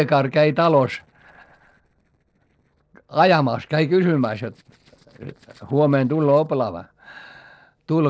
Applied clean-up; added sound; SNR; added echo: neural separator model SepFormer DNS4.